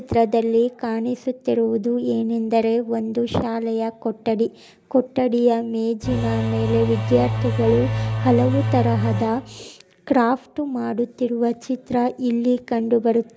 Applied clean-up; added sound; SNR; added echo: none; Engine / Domestic sounds, home sounds; 2 dB; none.